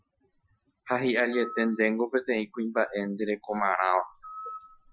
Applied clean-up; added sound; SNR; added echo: classical method Wiener filter.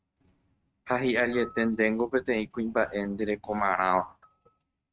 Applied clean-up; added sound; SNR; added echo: neural mask model RNNoise.